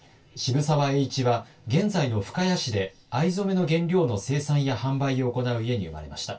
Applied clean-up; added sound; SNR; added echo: none; none; none; reverberation time 0.2 s.